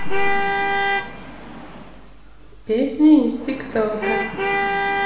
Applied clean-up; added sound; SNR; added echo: none; Traffic noise, roadway noise / Vehicle horn, car horn, honking; 3 dB; reverberation time 1.4 s.